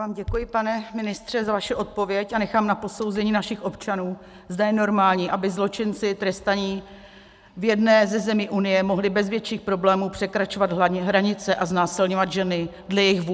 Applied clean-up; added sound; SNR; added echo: none; none; none; none.